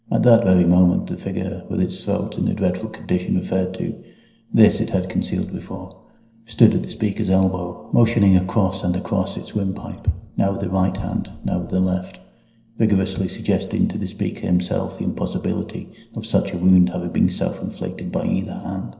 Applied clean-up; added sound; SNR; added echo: neural separator model SepFormer DNS4.